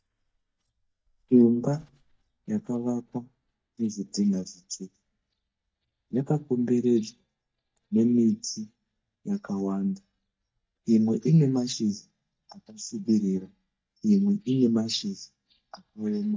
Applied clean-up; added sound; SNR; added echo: neural mask model DeepFilterNet 3.